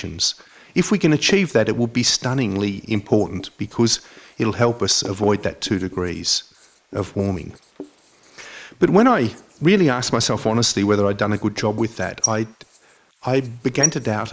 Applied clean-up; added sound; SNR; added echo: neural mask model Resemble Enhance denoiser.